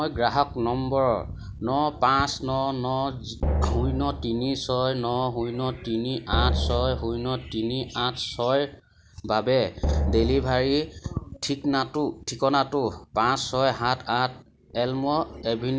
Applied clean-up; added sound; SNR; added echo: none; Drum; 2 dB; none.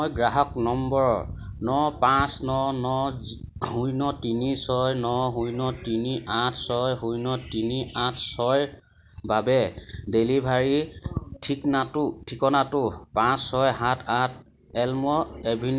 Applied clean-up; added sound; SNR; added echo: none; none; none; none.